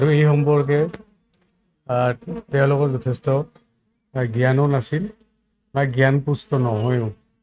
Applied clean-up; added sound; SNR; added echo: neural mask model RNNoise.